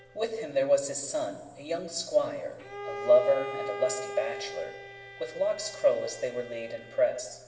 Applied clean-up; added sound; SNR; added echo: none; Bowed string instrument; 12 dB; reverberation time 1.1 s.